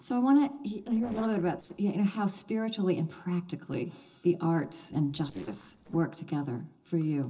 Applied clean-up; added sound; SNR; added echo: neural separator model SepFormer DNS4.